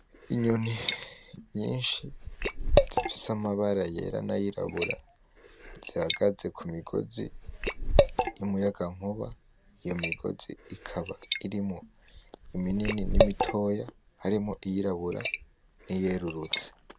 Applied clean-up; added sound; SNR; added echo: none; Liquid; -1 dB; none.